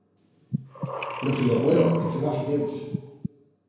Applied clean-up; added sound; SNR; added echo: none; Breathing; 8 dB; reverberation time 1.0 s.